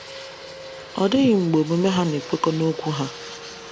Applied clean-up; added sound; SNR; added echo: none; Fixed-wing aircraft, airplane; 14 dB; none.